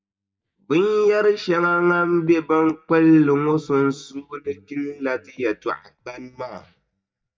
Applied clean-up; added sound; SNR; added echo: neural mask model DeepFilterNet 3.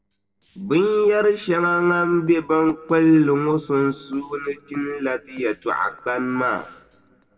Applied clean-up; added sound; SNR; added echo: neural separator model SepFormer DNS4.